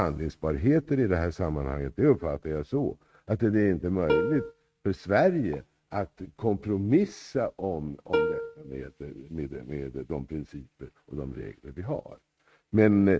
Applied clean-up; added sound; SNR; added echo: neural mask model RNNoise.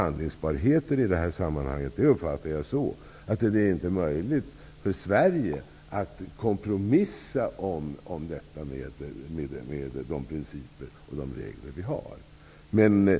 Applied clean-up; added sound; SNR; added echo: none; none; none; none.